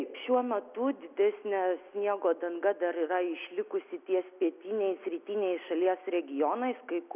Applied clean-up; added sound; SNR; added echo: none; none; none; none.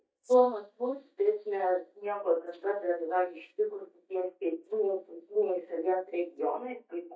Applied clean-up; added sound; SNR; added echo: neural mask model DeepFilterNet 3.